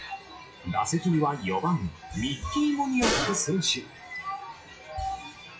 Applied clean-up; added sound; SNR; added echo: classical method WPE with log-MMSE.